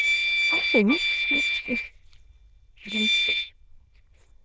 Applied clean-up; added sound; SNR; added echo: neural diffusion model UNIVERSE++.